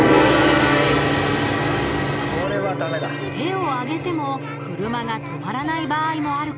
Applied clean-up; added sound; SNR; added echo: none; Gong; -1 dB; none.